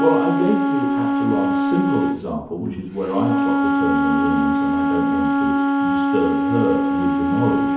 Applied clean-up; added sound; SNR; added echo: none; Wind instrument, woodwind instrument; -5 dB; reverberation time 2.2 s.